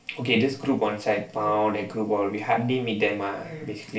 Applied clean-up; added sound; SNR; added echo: none; none; none; reverberation time 0.3 s.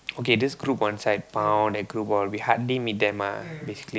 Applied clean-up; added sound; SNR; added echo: none; none; none; none.